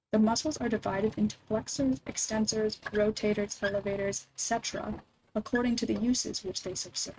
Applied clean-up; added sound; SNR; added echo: neural mask model RNNoise.